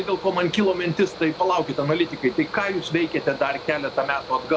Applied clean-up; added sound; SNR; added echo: none; Mechanical fan; 14 dB; none.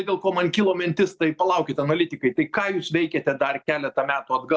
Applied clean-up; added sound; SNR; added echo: none; none; none; none.